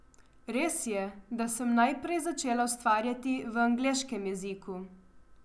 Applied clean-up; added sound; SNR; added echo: none; none; none; none.